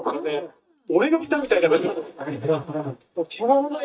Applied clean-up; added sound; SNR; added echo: neural mask model DeepFilterNet 3.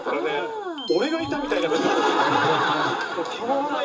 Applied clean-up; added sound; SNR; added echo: none; Gurgling; 16 dB; reverberation time 0.2 s.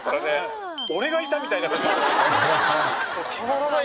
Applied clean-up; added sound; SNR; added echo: none; none; none; none.